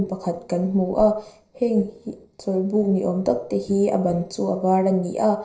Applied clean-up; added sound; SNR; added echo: neural separator model SepFormer DNS4.